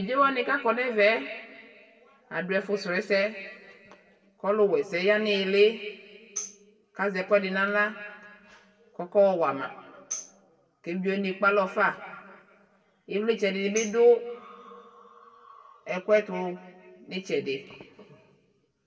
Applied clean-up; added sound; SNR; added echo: neural separator model SepFormer DNS4.